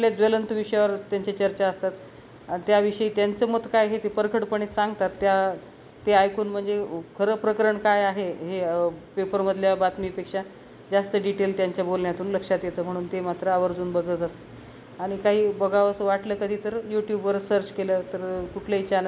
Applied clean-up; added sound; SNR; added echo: none; none; none; none.